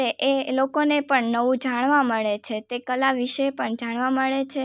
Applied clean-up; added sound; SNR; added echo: none; none; none; none.